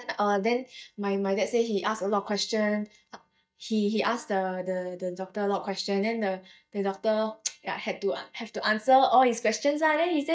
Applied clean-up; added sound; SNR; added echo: neural mask model DeepFilterNet 3.